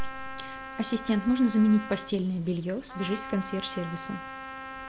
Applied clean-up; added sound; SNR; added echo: none; Trumpet; 13 dB; none.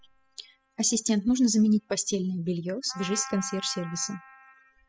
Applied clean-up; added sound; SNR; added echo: classical method spectral subtraction.